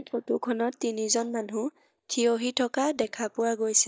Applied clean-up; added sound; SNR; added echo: neural mask model DeepFilterNet 3.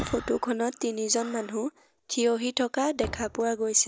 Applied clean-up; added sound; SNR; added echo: none; Breathing + Slam; 16 dB; none.